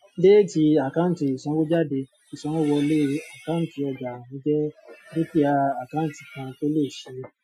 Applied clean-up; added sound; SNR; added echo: classical method Wiener filter.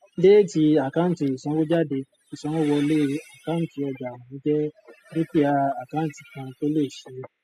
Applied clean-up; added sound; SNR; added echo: classical method spectral subtraction.